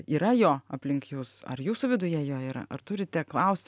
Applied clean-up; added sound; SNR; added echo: none; none; none; none.